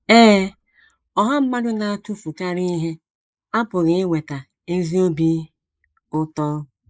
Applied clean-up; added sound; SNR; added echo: neural mask model Resemble Enhance denoiser.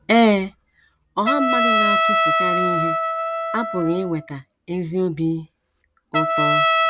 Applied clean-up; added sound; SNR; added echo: none; Trumpet; -1 dB; none.